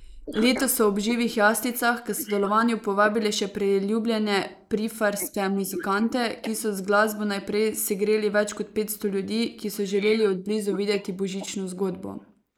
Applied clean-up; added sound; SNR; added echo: neural mask model Resemble Enhance denoiser.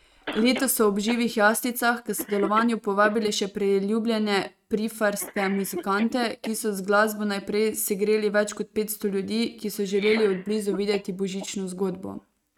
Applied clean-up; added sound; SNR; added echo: neural mask model RNNoise.